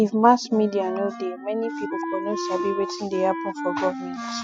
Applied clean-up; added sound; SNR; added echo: classical method spectral subtraction.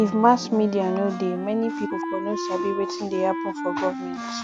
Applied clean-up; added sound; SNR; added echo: none; Wind instrument, woodwind instrument; 6 dB; none.